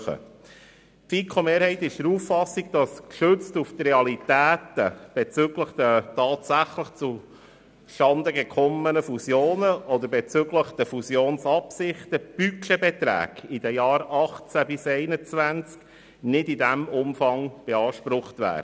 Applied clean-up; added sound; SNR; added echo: none; none; none; none.